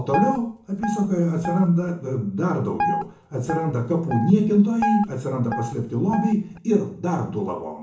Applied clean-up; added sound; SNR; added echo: none; Guitar; 7 dB; reverberation time 0.7 s.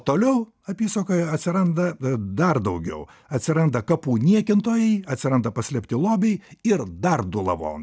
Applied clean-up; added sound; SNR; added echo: none; none; none; none.